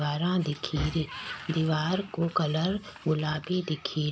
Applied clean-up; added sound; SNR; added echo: none; Sliding door; 18 dB; none.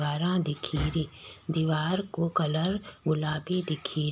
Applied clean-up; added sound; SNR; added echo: none; none; none; none.